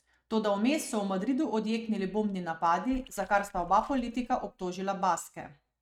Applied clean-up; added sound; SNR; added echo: neural mask model RNNoise.